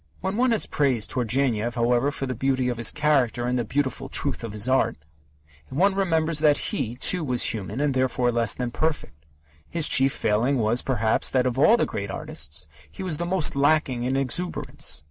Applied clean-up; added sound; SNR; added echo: none; none; none; none.